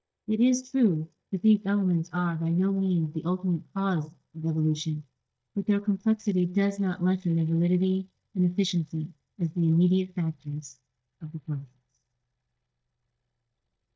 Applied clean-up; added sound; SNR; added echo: neural mask model DeepFilterNet 3.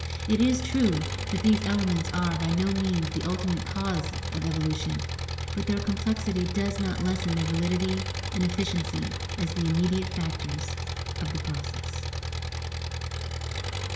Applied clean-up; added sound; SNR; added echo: none; Engine; 3 dB; reverberation time 1.4 s.